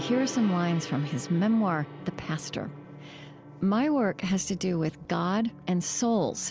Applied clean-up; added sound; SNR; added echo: none; Gong; 15 dB; none.